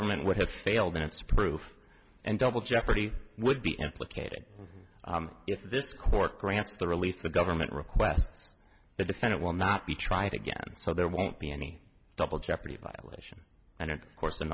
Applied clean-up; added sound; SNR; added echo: none; none; none; none.